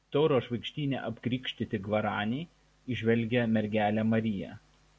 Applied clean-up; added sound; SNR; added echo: none; none; none; none.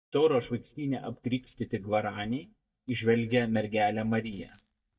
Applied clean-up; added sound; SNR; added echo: neural mask model DeepFilterNet 3.